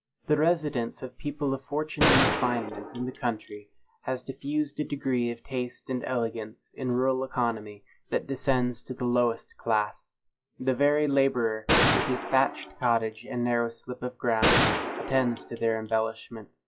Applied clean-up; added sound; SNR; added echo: classical method log-MMSE.